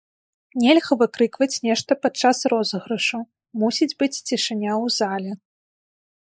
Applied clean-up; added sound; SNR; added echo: neural mask model Resemble Enhance denoiser.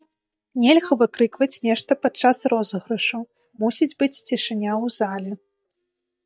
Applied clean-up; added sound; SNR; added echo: neural mask model DeepFilterNet 3.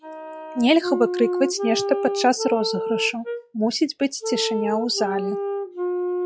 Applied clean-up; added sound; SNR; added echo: classical method log-MMSE.